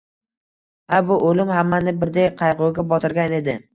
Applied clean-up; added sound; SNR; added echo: neural mask model DeepFilterNet 3.